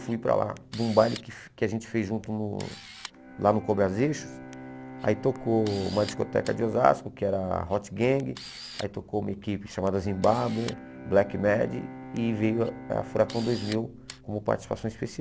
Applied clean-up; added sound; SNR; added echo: none; Camera + Bowed string instrument; 15 dB; none.